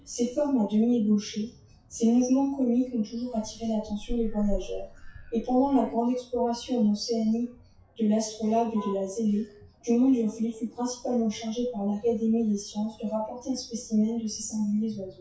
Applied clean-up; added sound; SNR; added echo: classical method WPE with log-MMSE.